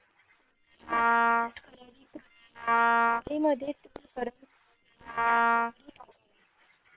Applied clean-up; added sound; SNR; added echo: neural separator model SepFormer WHAM!.